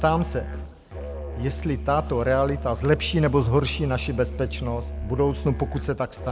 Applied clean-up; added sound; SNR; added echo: none; Musical instrument; 8 dB; none.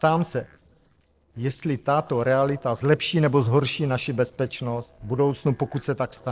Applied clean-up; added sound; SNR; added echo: neural separator model SepFormer DNS4.